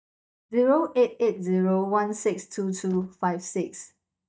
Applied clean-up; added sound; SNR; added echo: neural mask model DeepFilterNet 3.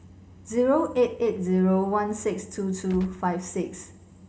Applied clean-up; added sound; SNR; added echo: none; Gunshot, gunfire; 16 dB; reverberation time 0.7 s.